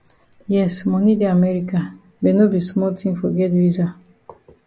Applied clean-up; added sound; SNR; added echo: none; none; none; none.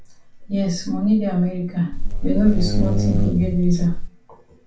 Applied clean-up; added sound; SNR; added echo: none; Buzz; -3 dB; reverberation time 0.3 s.